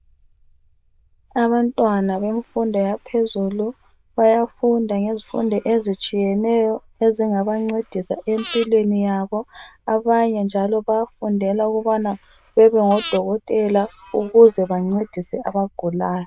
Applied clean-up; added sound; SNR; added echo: neural diffusion model UNIVERSE++.